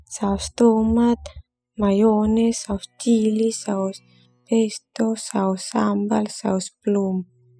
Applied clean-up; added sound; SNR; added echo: classical method spectral subtraction.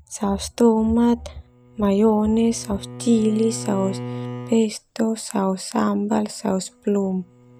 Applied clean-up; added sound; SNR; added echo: none; Bowed string instrument; 16 dB; none.